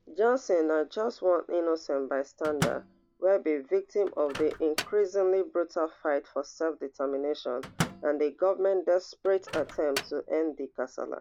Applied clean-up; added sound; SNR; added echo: none; Microwave oven; 14 dB; none.